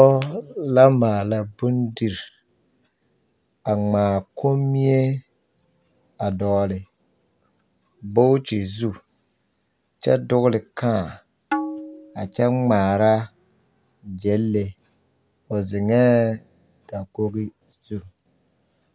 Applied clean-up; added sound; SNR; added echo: none; Tabla; 9 dB; none.